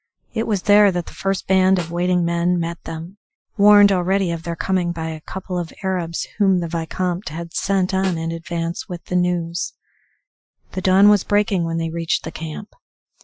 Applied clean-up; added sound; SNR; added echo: classical method Wiener filter.